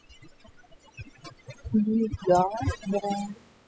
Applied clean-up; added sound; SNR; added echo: classical method spectral subtraction.